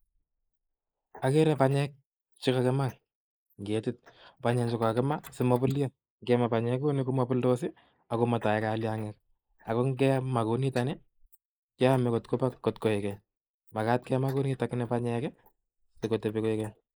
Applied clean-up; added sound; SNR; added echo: neural mask model Resemble Enhance denoiser.